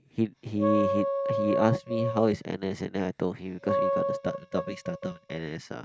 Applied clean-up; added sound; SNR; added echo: neural mask model RNNoise.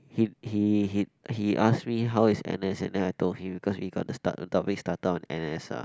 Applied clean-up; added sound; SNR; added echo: none; none; none; none.